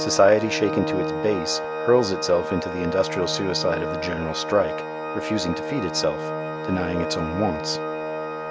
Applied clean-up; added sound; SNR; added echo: none; Organ; 4 dB; none.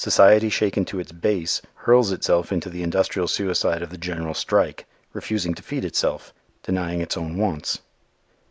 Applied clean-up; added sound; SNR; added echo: none; none; none; none.